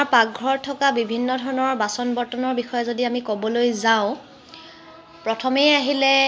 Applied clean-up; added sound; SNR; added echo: none; none; none; none.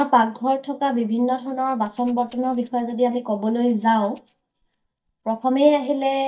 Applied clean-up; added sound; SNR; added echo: neural mask model DeepFilterNet 3.